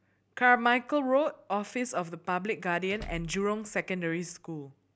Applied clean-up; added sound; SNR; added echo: none; Door / Car; 17 dB; none.